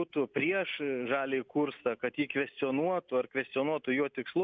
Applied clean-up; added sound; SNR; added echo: none; none; none; none.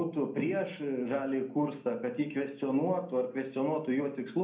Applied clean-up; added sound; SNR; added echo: none; none; none; reverberation time 0.6 s.